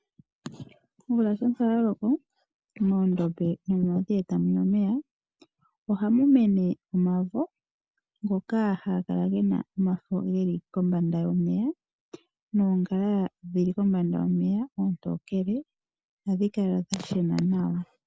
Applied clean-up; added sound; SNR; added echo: none; none; none; none.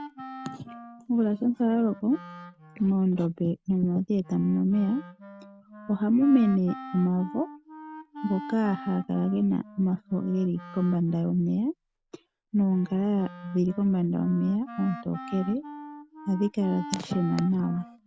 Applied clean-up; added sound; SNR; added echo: none; Wind instrument, woodwind instrument; 17 dB; none.